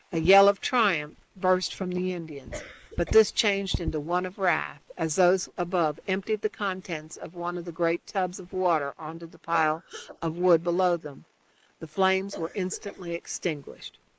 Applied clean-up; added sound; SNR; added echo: neural mask model Resemble Enhance denoiser.